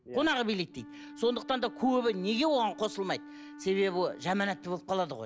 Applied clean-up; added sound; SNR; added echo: none; Wind instrument, woodwind instrument; 17 dB; none.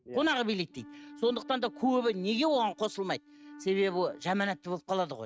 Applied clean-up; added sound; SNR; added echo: neural mask model RNNoise.